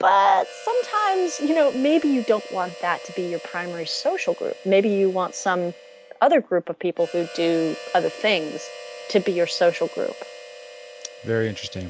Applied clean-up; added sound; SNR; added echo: none; Harmonica; 16 dB; none.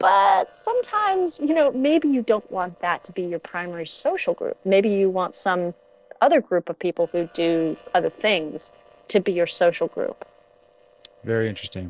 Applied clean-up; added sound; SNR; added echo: neural separator model SepFormer DNS4.